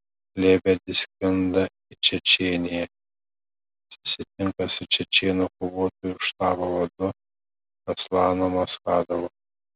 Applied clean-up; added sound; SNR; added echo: none; none; none; none.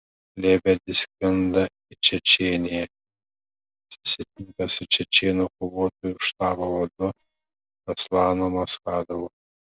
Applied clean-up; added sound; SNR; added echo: neural mask model DeepFilterNet 3.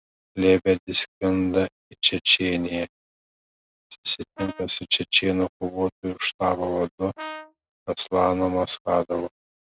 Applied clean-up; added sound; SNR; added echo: neural mask model RNNoise.